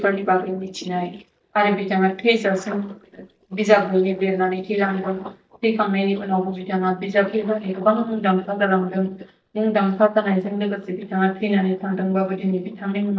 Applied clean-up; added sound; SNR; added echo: neural mask model DeepFilterNet 3.